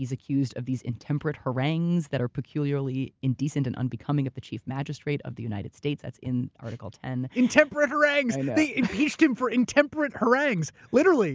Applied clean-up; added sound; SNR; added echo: none; none; none; none.